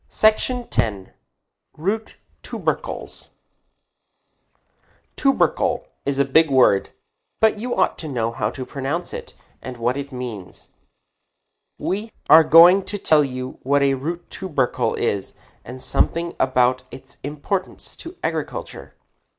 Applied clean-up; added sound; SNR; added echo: neural mask model Resemble Enhance denoiser.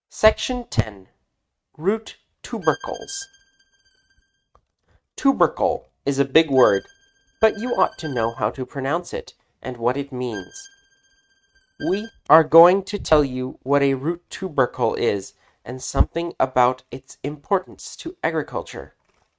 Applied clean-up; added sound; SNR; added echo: neural mask model RNNoise.